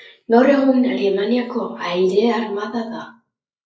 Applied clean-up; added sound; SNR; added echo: neural mask model Resemble Enhance denoiser.